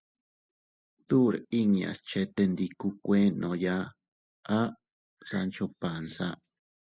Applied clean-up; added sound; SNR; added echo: neural mask model Resemble Enhance denoiser.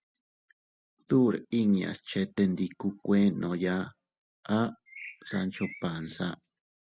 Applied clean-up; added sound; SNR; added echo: none; Bird; 17 dB; none.